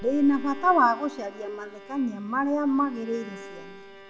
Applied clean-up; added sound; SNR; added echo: none; Bowed string instrument; 18 dB; reverberation time 1.3 s.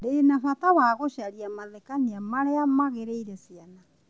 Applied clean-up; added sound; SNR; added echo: none; none; none; none.